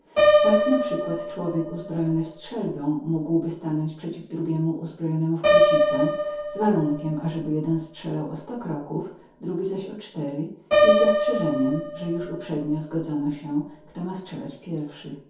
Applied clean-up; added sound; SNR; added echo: none; Piano; -2 dB; reverberation time 0.6 s.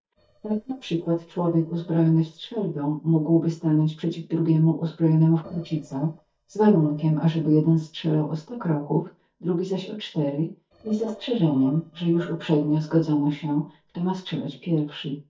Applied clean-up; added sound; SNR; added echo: neural mask model DeepFilterNet 3.